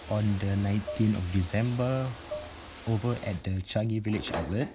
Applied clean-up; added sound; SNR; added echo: none; Dishes, pots, and pans + Bathtub (filling or washing); 12 dB; none.